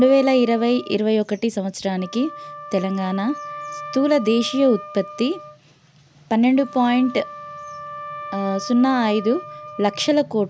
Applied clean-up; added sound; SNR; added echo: none; Wind instrument, woodwind instrument; 15 dB; none.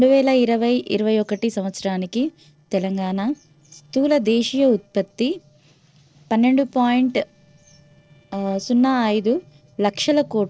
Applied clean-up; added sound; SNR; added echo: neural separator model SepFormer DNS4.